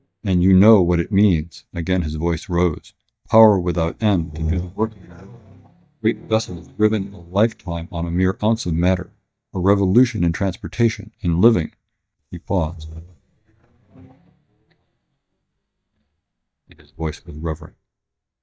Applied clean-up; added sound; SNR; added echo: neural mask model DeepFilterNet 3.